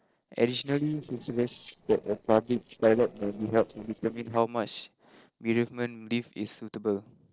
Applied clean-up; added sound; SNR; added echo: neural separator model SepFormer DNS4.